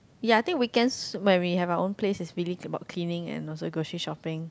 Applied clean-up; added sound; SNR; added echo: none; none; none; none.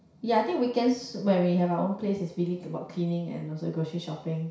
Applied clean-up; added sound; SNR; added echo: none; none; none; reverberation time 0.6 s.